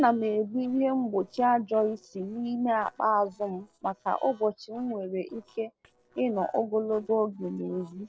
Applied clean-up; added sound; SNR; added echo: neural separator model SepFormer DNS4.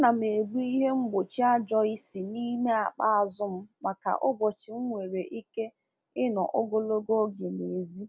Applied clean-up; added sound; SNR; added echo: none; none; none; none.